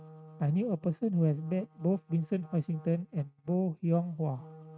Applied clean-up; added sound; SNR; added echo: neural mask model RNNoise.